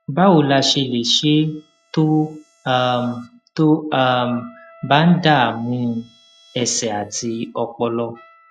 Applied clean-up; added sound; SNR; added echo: classical method log-MMSE.